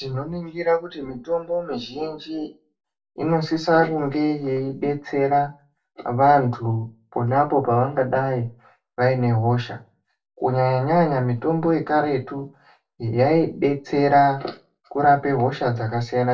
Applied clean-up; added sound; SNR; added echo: none; none; none; reverberation time 0.2 s.